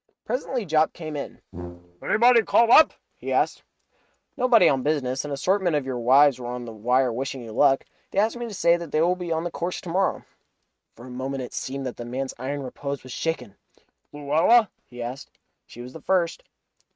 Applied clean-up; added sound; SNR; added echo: neural mask model RNNoise.